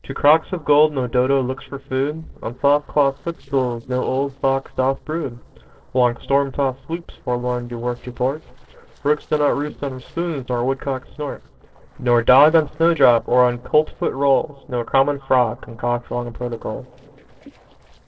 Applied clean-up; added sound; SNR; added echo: neural separator model SepFormer DNS4.